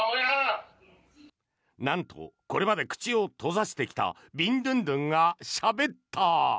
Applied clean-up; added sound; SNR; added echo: none; none; none; none.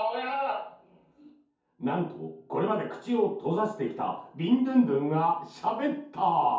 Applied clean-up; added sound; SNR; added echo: none; none; none; reverberation time 0.6 s.